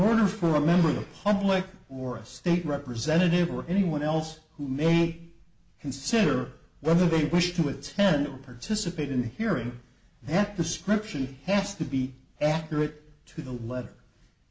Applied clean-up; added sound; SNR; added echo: none; none; none; none.